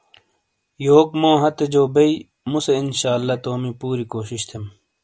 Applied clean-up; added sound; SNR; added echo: none; none; none; none.